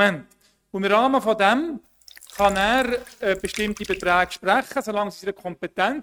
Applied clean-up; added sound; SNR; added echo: neural mask model RNNoise.